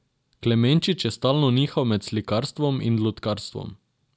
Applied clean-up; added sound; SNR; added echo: none; none; none; none.